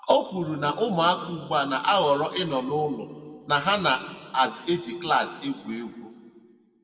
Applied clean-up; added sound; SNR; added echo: none; none; none; reverberation time 1.6 s.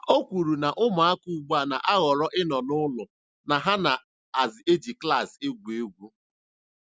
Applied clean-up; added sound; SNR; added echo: none; none; none; none.